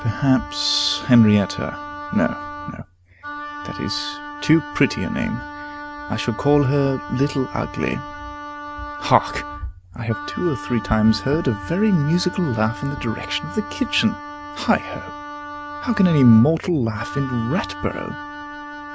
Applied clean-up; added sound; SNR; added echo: none; Wind instrument, woodwind instrument; 12 dB; none.